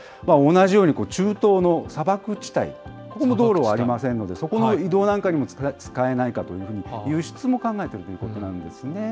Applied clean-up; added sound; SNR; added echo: none; none; none; none.